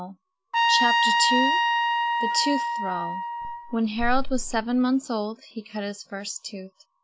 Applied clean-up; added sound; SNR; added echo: none; Trumpet; -3 dB; none.